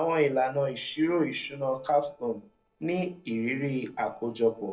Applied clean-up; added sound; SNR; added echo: neural separator model SepFormer DNS4.